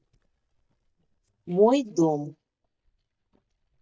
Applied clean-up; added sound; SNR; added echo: neural mask model DeepFilterNet 3.